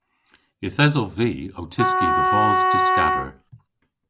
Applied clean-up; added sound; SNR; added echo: none; Wind instrument, woodwind instrument; -5 dB; none.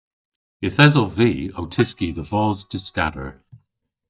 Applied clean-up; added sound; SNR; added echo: neural mask model DeepFilterNet 3.